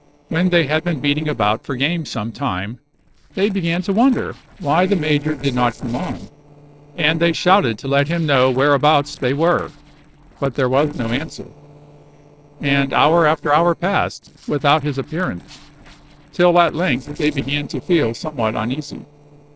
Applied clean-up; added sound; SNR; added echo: neural separator model SepFormer DNS4.